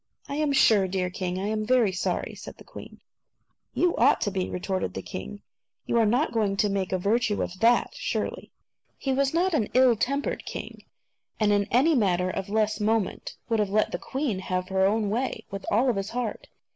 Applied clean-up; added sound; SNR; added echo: none; none; none; none.